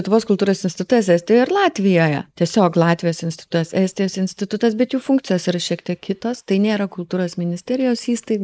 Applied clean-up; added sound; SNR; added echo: neural mask model Resemble Enhance denoiser.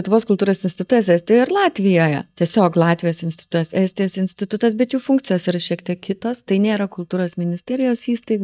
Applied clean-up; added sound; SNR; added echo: neural mask model DeepFilterNet 3.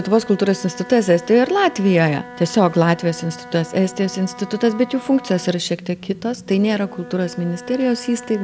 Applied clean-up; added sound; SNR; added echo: none; Wind instrument, woodwind instrument; 18 dB; none.